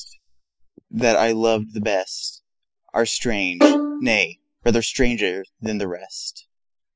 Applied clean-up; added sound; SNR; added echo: classical method spectral subtraction.